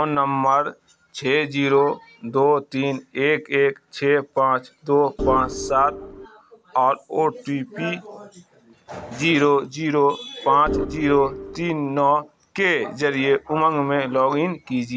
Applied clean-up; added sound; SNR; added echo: none; Organ; 6 dB; none.